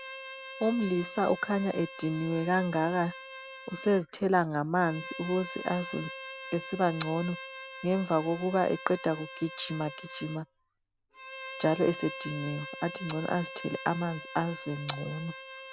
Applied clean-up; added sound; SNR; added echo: none; Bowed string instrument; 12 dB; none.